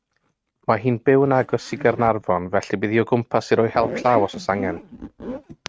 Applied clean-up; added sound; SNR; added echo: neural mask model RNNoise.